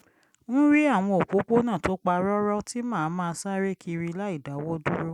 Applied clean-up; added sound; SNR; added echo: none; none; none; none.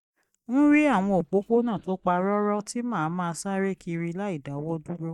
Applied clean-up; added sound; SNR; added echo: neural mask model DeepFilterNet 3.